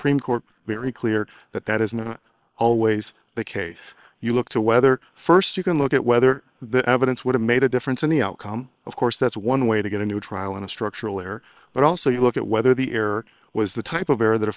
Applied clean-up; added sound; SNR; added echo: neural separator model SepFormer WHAM!.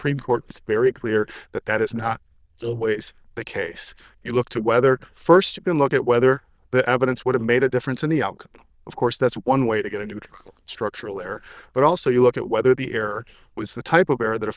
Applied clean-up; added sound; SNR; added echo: neural diffusion model UNIVERSE++.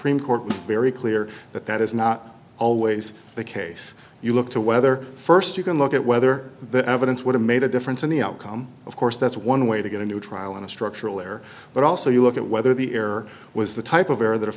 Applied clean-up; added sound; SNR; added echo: none; Snare drum; 15 dB; none.